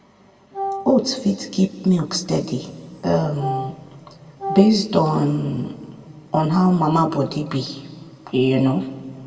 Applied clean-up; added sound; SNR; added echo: none; Wind instrument, woodwind instrument; 8 dB; reverberation time 1.7 s.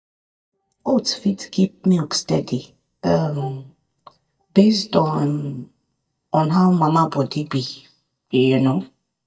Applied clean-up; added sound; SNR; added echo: neural mask model DeepFilterNet 3.